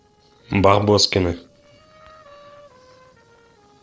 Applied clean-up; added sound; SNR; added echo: neural separator model SepFormer DNS4.